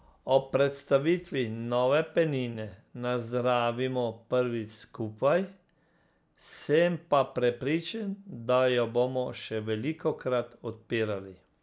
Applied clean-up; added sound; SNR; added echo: none; none; none; none.